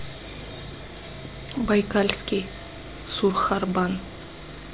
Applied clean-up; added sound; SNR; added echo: none; Sawing; 12 dB; none.